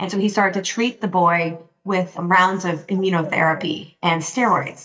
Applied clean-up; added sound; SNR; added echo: neural mask model DeepFilterNet 3.